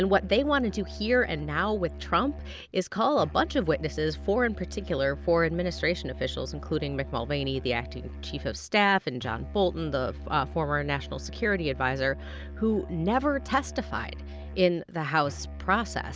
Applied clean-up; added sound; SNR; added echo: none; Musical instrument; 11 dB; none.